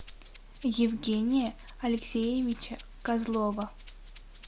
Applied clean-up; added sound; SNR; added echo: none; Rattle (instrument); 16 dB; none.